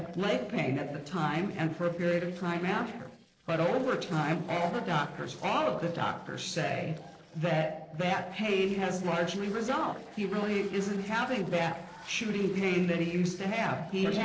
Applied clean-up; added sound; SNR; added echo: neural separator model SepFormer DNS4.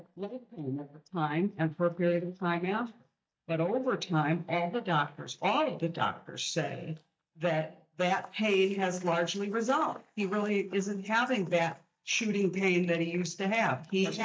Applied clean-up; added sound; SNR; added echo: neural mask model DeepFilterNet 3.